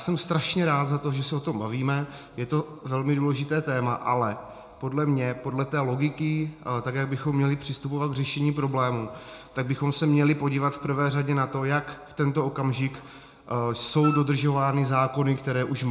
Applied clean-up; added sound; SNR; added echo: none; Wind instrument, woodwind instrument; 9 dB; reverberation time 0.5 s.